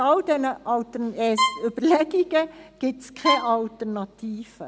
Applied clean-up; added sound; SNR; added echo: none; Bowed string instrument; 5 dB; none.